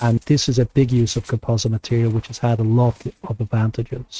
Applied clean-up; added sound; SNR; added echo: neural mask model RNNoise.